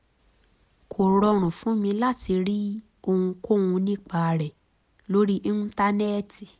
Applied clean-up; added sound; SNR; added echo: none; none; none; none.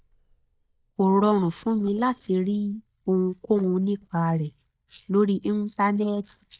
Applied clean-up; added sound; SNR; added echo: neural mask model DeepFilterNet 3.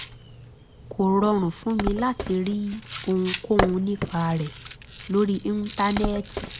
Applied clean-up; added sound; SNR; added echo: none; Wood + Rattle; 8 dB; none.